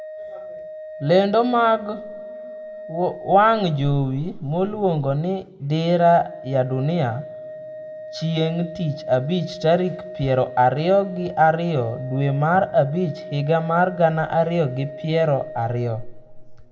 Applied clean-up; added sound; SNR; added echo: none; Organ; 14 dB; reverberation time 0.5 s.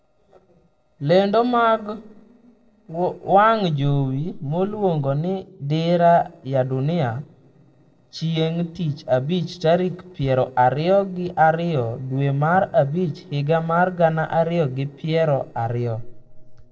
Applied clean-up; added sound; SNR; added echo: neural separator model SepFormer DNS4.